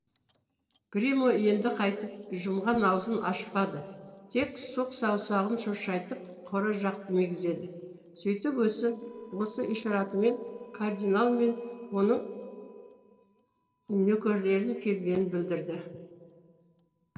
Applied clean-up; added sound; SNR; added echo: neural separator model SepFormer DNS4.